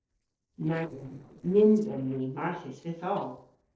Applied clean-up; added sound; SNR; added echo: neural separator model SepFormer DNS4.